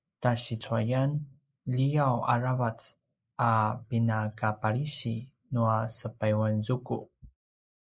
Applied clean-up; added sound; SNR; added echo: neural mask model Resemble Enhance denoiser.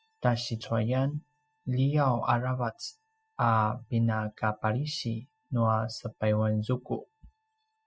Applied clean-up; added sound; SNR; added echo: classical method spectral subtraction.